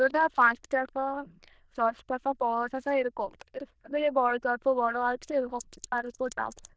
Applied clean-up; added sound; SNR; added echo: neural diffusion model UNIVERSE++.